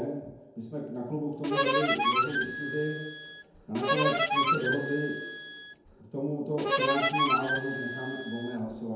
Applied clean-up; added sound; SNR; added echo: none; Harmonica; -3 dB; reverberation time 0.9 s.